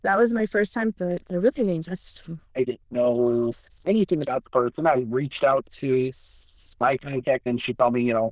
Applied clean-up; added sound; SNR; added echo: neural diffusion model UNIVERSE++.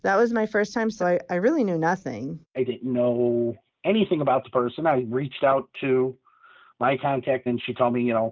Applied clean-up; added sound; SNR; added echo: none; none; none; none.